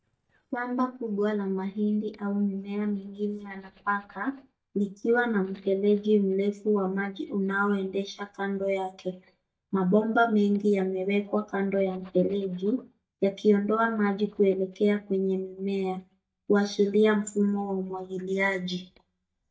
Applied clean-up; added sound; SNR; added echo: neural mask model DeepFilterNet 3.